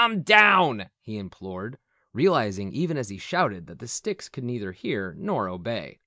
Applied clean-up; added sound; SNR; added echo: neural mask model Resemble Enhance denoiser.